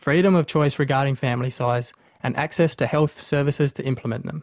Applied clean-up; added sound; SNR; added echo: none; none; none; none.